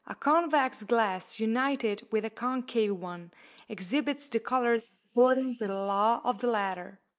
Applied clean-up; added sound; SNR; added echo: neural mask model Resemble Enhance denoiser.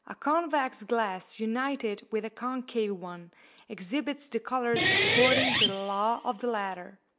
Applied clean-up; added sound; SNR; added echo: none; Guitar; -3 dB; none.